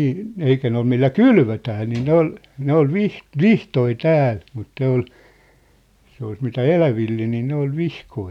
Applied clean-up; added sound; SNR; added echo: none; none; none; none.